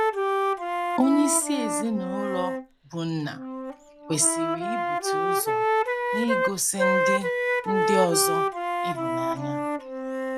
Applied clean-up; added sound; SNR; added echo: none; Wind instrument, woodwind instrument; -3 dB; none.